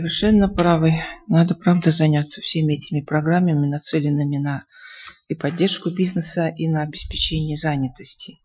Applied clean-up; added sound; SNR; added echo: classical method Wiener filter.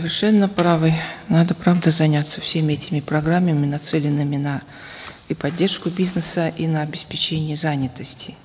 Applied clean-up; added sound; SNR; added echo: none; none; none; none.